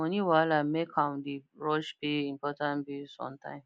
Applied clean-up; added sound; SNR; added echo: none; none; none; none.